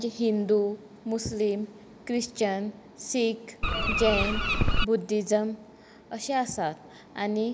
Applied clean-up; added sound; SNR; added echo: none; Bird; -4 dB; none.